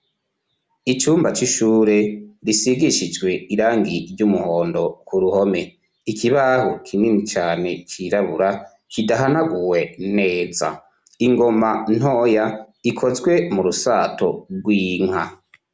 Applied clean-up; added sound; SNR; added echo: none; none; none; none.